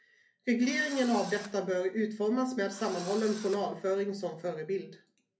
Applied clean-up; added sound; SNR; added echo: none; Engine / Drill; 17 dB; reverberation time 0.3 s.